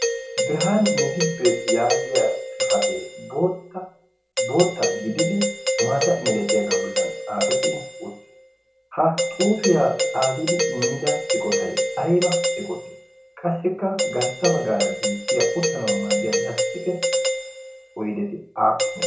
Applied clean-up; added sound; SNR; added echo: none; Doorbell; 0 dB; reverberation time 0.5 s.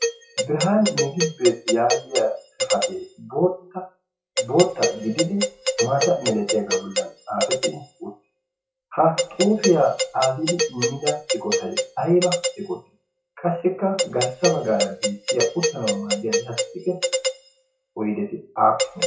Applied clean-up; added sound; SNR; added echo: classical method WPE with log-MMSE.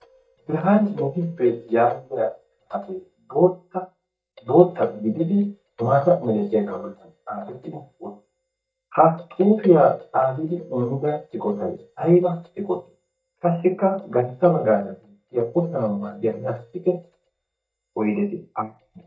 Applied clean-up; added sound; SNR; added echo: neural mask model DeepFilterNet 3.